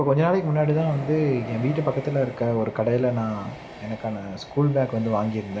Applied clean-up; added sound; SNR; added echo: none; Train; 14 dB; reverberation time 0.3 s.